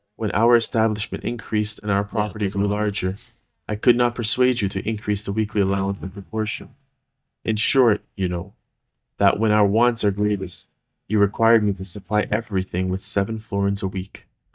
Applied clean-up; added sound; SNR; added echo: neural mask model DeepFilterNet 3.